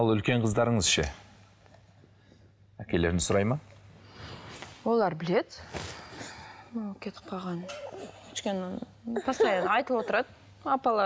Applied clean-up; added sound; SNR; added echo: none; none; none; none.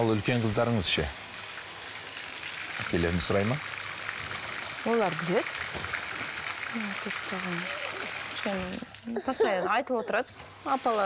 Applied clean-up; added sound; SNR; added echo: none; Bathtub (filling or washing); 6 dB; none.